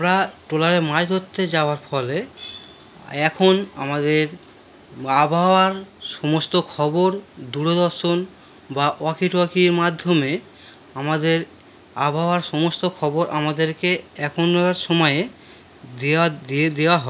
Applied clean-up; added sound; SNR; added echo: none; none; none; none.